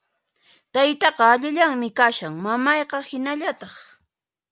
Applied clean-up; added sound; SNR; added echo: none; none; none; none.